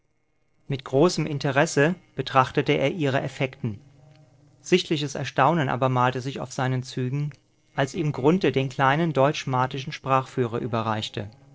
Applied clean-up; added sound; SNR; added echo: neural separator model SepFormer DNS4.